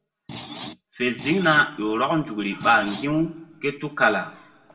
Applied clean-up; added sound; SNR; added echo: none; Screech; 14 dB; reverberation time 1.0 s.